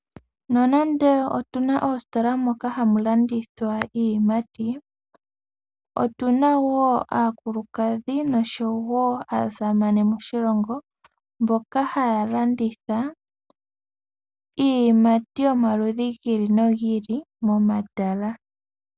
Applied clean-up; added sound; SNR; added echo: none; none; none; none.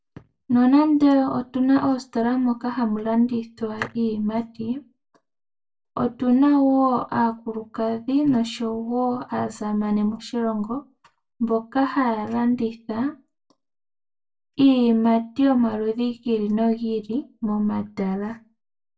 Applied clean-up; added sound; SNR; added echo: none; none; none; reverberation time 0.2 s.